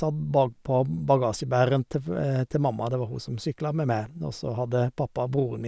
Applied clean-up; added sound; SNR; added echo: none; none; none; none.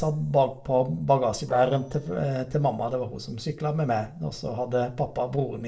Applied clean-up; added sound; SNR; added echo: neural separator model SepFormer DNS4.